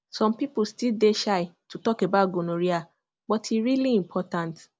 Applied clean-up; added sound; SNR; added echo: none; none; none; none.